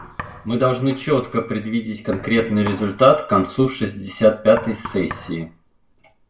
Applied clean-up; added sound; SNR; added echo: none; Knock; 18 dB; reverberation time 0.2 s.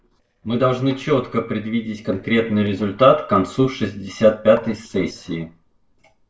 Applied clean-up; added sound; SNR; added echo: neural separator model SepFormer DNS4.